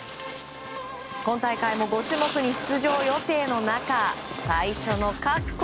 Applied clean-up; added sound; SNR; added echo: none; Bell; 19 dB; none.